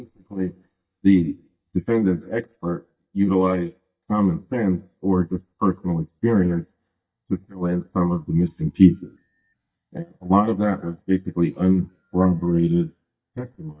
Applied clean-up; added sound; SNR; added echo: neural mask model DeepFilterNet 3.